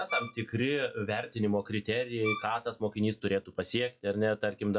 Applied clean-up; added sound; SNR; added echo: classical method log-MMSE.